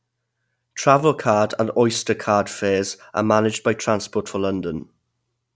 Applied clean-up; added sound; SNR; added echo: none; none; none; none.